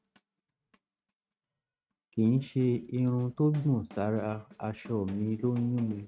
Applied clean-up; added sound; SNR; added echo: neural mask model RNNoise.